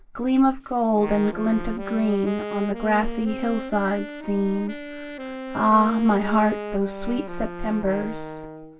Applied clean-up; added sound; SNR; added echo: none; Wind instrument, woodwind instrument; 10 dB; reverberation time 0.2 s.